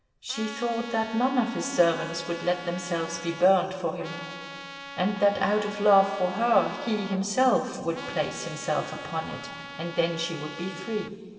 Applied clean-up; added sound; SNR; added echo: none; Trumpet; 13 dB; reverberation time 2.3 s.